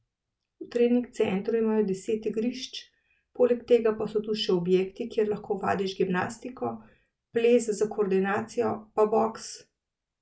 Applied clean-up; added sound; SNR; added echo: none; none; none; none.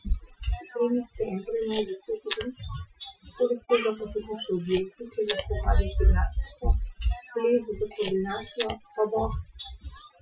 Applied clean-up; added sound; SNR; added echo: classical method Wiener filter.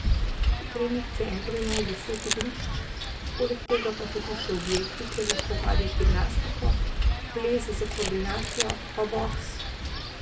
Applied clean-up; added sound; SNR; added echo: none; Wind + Camera; -4 dB; none.